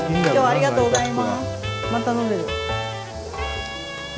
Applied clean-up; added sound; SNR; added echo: none; none; none; none.